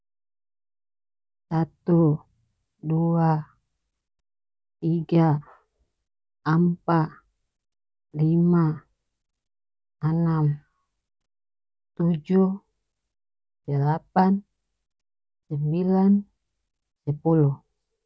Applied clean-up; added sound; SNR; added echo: none; none; none; none.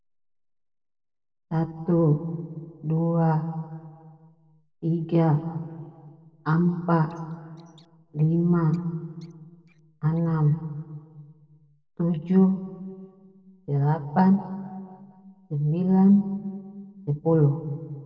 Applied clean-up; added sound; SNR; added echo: neural separator model SepFormer DNS4.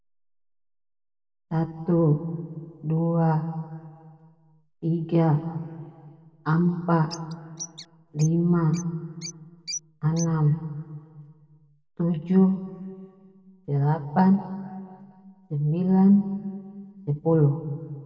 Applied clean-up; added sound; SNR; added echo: none; Bird; 15 dB; reverberation time 1.8 s.